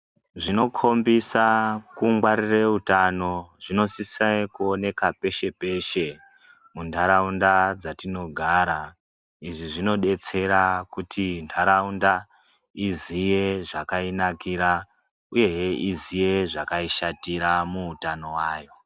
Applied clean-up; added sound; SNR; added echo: none; none; none; none.